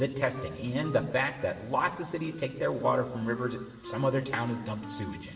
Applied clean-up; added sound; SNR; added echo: none; Wind instrument, woodwind instrument; 15 dB; reverberation time 1.1 s.